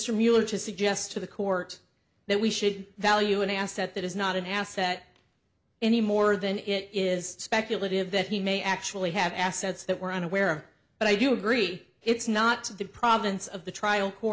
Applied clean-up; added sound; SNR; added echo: none; none; none; none.